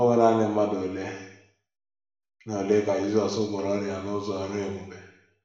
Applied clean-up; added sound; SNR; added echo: none; none; none; reverberation time 0.8 s.